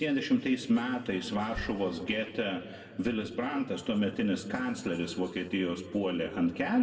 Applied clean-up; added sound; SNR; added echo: none; Car; 17 dB; reverberation time 1.5 s.